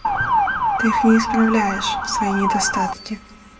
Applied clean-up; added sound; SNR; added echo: none; Motor vehicle (road) / Siren; -1 dB; reverberation time 1.8 s.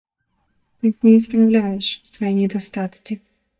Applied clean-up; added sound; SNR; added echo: neural mask model DeepFilterNet 3.